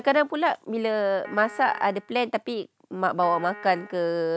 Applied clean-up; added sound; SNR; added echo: none; Piano; 18 dB; none.